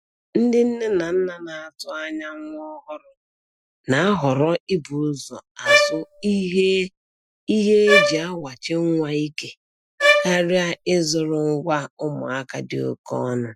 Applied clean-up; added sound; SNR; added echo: classical method Wiener filter.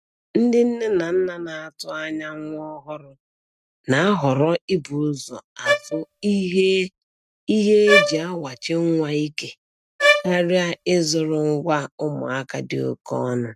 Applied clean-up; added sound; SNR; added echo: neural mask model RNNoise.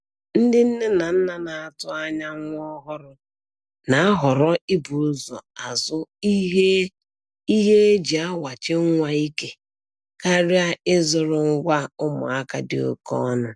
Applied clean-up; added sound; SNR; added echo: none; none; none; none.